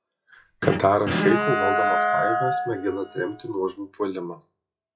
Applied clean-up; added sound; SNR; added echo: classical method log-MMSE.